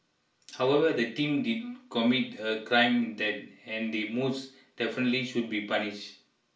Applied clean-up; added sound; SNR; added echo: none; none; none; reverberation time 0.4 s.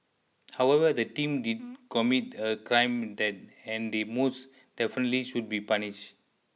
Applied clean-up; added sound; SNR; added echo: none; none; none; none.